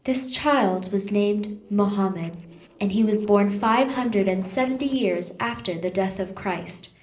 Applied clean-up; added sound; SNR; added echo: neural separator model SepFormer DNS4.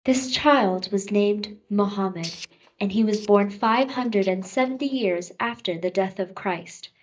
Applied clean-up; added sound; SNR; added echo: neural mask model DeepFilterNet 3.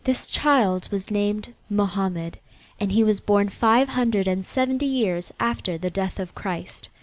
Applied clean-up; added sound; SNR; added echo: none; none; none; none.